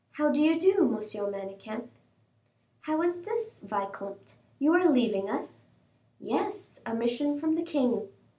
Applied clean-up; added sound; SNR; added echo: none; none; none; none.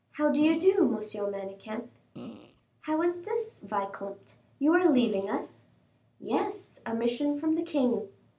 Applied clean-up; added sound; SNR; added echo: none; Fart; 14 dB; none.